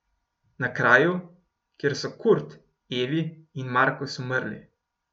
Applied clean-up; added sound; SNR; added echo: none; none; none; none.